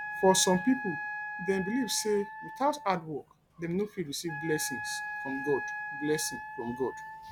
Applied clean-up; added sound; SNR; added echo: none; Wind instrument, woodwind instrument; 8 dB; none.